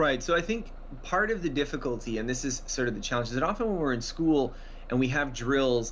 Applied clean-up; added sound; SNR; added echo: none; Bus; 12 dB; none.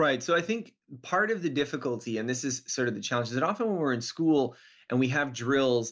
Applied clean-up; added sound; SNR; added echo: none; none; none; none.